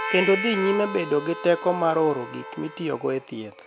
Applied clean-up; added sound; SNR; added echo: none; Harmonica; 9 dB; none.